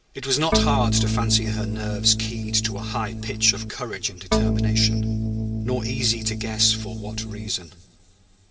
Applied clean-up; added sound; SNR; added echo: none; Organ; -2 dB; reverberation time 2.2 s.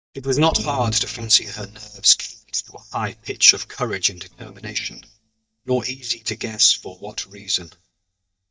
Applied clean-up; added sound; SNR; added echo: neural mask model DeepFilterNet 3.